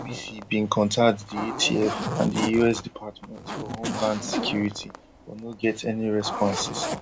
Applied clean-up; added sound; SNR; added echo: none; Zipper (clothing); 7 dB; none.